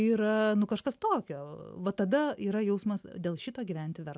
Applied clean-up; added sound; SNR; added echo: none; none; none; none.